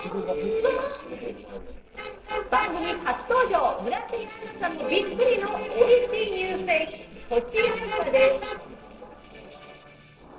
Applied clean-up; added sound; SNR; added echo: neural separator model SepFormer DNS4.